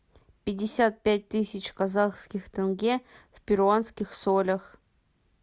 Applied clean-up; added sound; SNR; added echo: none; none; none; none.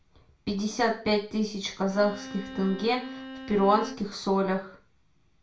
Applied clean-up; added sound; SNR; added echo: none; Bowed string instrument; 14 dB; reverberation time 0.4 s.